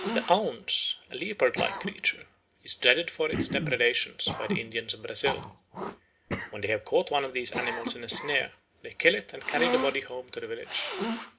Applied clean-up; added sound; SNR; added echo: none; Cough; 7 dB; reverberation time 0.3 s.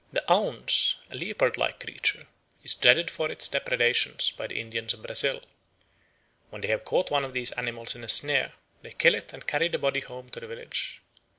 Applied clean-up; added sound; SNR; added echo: none; none; none; none.